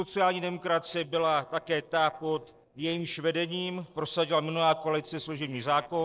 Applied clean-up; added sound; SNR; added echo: neural separator model SepFormer DNS4.